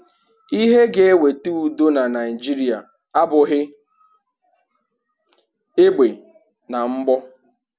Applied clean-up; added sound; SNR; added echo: none; none; none; none.